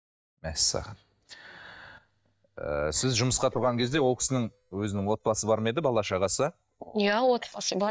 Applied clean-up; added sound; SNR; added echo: neural mask model DeepFilterNet 3.